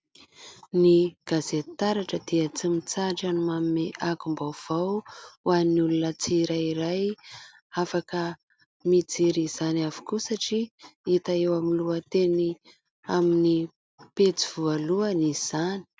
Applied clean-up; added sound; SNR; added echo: none; none; none; none.